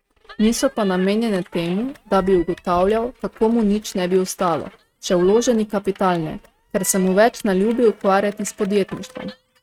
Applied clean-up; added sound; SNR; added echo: neural mask model RNNoise.